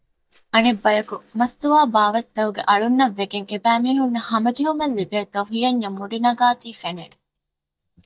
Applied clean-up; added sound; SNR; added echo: neural mask model DeepFilterNet 3.